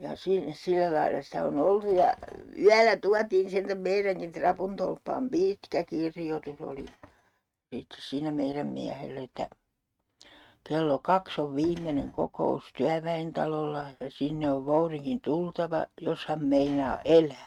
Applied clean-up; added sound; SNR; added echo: neural mask model RNNoise.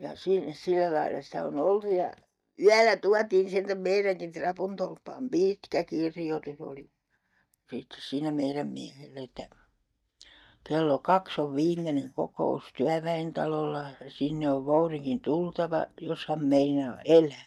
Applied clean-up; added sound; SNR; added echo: neural mask model DeepFilterNet 3.